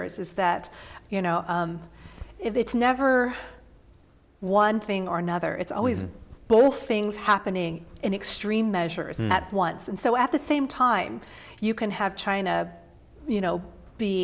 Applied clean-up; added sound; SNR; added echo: none; none; none; none.